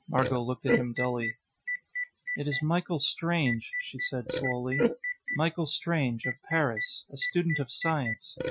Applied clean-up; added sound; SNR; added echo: classical method Wiener filter.